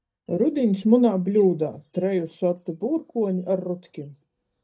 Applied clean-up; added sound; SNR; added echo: neural mask model DeepFilterNet 3.